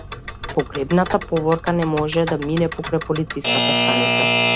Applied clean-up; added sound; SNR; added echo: none; Alarm / Clock; 1 dB; none.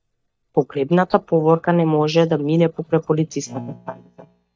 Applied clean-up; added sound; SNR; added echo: neural mask model DeepFilterNet 3.